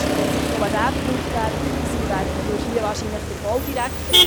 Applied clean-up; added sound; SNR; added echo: none; Motor vehicle (road); -5 dB; none.